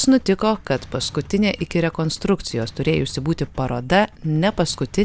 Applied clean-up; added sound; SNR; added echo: none; none; none; none.